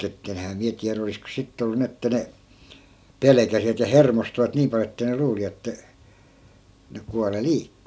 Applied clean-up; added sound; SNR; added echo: none; none; none; none.